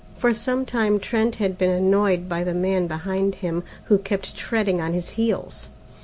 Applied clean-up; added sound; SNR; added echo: none; none; none; none.